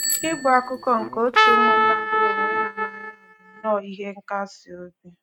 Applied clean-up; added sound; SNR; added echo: neural mask model RNNoise.